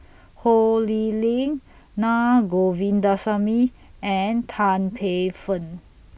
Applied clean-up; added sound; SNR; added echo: none; none; none; none.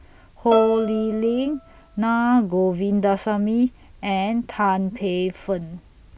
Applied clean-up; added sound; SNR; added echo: none; Bowed string instrument; 10 dB; none.